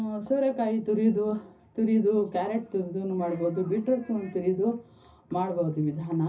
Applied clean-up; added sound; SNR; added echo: none; none; none; reverberation time 0.4 s.